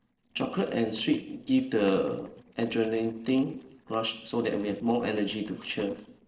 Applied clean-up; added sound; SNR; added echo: neural separator model SepFormer DNS4.